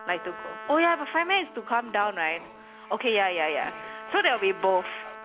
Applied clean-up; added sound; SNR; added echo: none; Trumpet; 15 dB; none.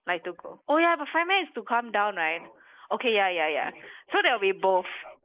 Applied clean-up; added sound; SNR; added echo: neural mask model Resemble Enhance denoiser.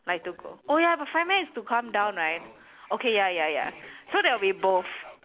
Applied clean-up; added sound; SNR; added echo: none; none; none; none.